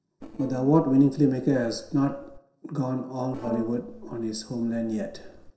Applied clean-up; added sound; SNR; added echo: neural separator model SepFormer DNS4.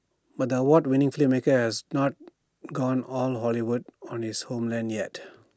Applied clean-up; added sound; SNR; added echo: none; none; none; none.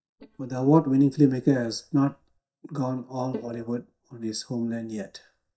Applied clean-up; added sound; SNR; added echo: neural mask model DeepFilterNet 3.